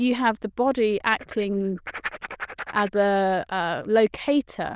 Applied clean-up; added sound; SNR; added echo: neural diffusion model UNIVERSE++.